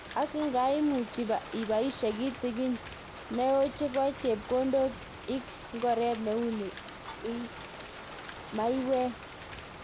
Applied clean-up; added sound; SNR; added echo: none; Rain; 12 dB; none.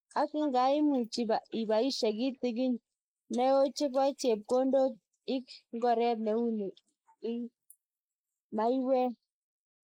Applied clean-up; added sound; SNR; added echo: neural mask model Resemble Enhance denoiser.